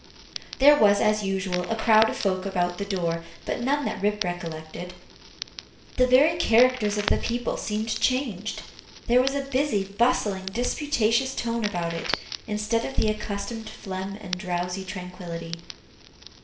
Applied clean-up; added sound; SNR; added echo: none; Crackle; 14 dB; reverberation time 0.5 s.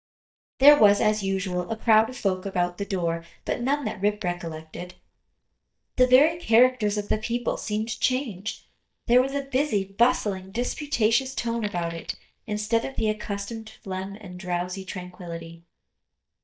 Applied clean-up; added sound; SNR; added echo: neural mask model DeepFilterNet 3.